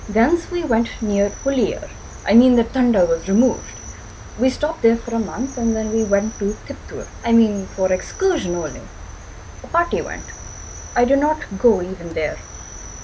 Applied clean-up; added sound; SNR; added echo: none; Cricket; 15 dB; none.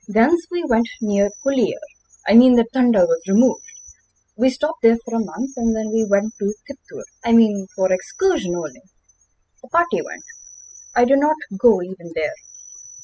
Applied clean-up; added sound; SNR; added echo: classical method spectral subtraction.